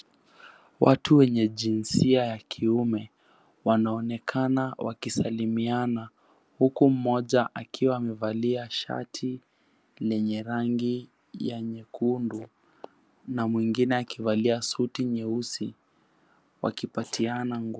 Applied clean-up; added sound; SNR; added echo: none; none; none; none.